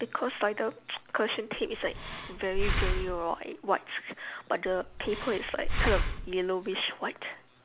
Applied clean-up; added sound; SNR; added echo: none; Breathing; -1 dB; none.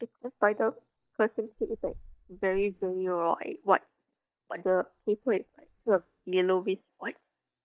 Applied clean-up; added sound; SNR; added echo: neural mask model DeepFilterNet 3.